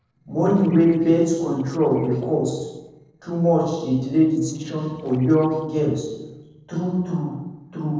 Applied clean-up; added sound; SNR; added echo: neural separator model SepFormer DNS4.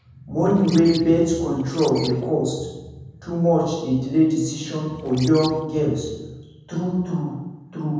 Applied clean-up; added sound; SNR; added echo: none; Bird; 16 dB; reverberation time 1.1 s.